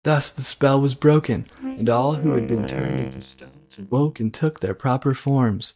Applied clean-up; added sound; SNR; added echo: neural mask model DeepFilterNet 3.